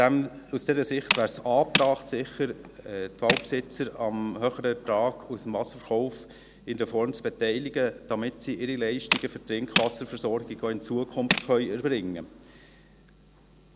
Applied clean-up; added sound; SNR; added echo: none; Tools; 2 dB; none.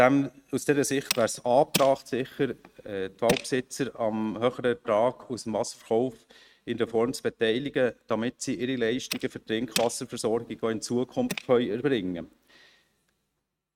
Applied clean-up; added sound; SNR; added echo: neural mask model RNNoise.